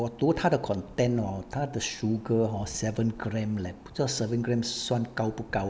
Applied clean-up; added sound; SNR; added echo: none; none; none; none.